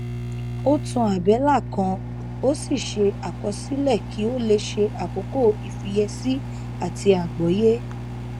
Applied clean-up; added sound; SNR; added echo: none; Microwave oven; 8 dB; none.